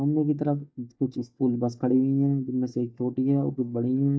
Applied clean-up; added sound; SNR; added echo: neural mask model DeepFilterNet 3.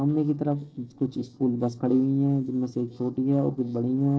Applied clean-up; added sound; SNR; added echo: neural separator model SepFormer DNS4.